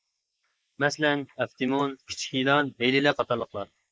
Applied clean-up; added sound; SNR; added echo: neural mask model Resemble Enhance denoiser.